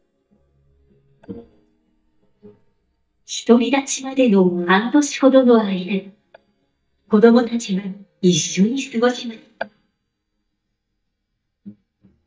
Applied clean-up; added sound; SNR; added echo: neural mask model DeepFilterNet 3.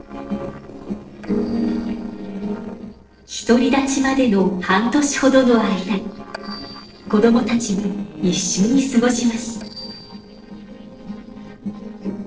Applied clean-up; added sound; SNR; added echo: neural separator model SepFormer DNS4.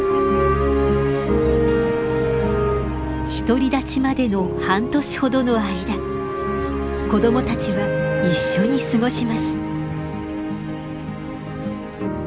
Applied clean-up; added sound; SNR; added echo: none; none; none; none.